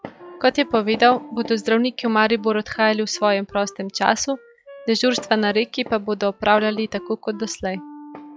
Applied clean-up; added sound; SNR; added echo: classical method log-MMSE.